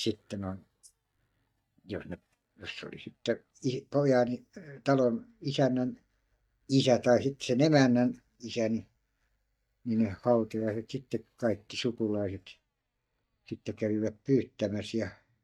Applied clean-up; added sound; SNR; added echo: neural mask model DeepFilterNet 3.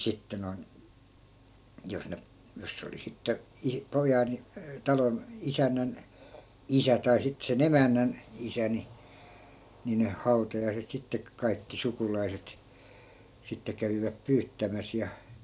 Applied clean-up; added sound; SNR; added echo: none; none; none; none.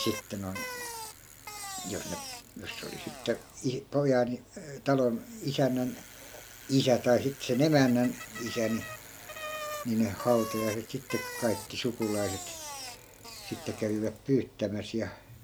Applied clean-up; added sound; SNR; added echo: none; Bicycle; 12 dB; none.